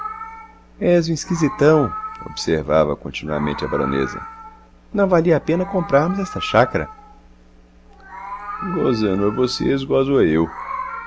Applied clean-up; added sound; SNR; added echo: none; Meow; 13 dB; none.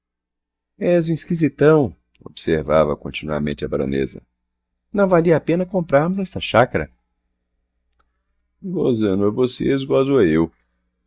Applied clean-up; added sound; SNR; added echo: neural mask model DeepFilterNet 3.